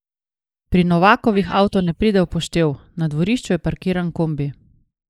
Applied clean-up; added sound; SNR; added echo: neural mask model Resemble Enhance denoiser.